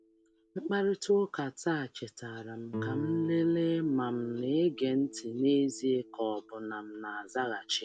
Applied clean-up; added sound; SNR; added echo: none; Guitar; 13 dB; none.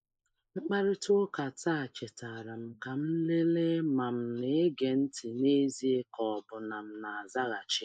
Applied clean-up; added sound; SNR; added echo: neural mask model Resemble Enhance denoiser.